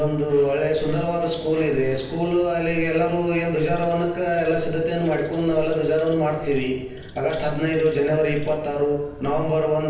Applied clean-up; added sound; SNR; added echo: none; Bird / Insect; 13 dB; reverberation time 0.9 s.